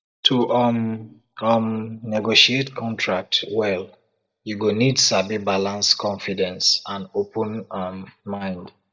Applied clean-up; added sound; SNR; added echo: neural mask model DeepFilterNet 3.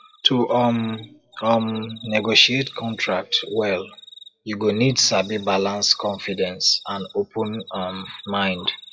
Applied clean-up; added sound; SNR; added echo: classical method WPE with log-MMSE.